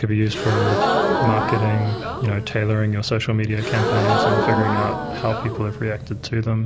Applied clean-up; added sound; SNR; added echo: none; Crowd / Gasp; 1 dB; none.